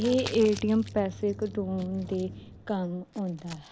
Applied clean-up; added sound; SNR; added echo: none; Packing tape, duct tape; 18 dB; none.